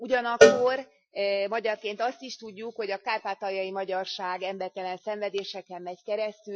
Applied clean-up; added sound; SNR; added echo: classical method Wiener filter.